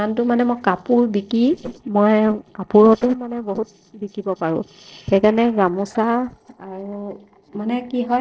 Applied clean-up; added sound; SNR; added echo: neural separator model SepFormer DNS4.